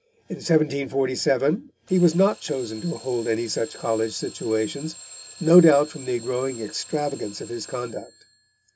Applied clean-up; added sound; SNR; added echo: none; Alarm / Clock; 19 dB; none.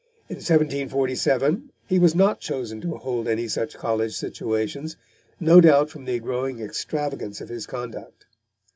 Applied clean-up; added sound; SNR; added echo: none; none; none; none.